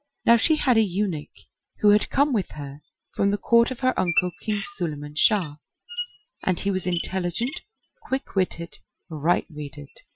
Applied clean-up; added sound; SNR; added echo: classical method Wiener filter.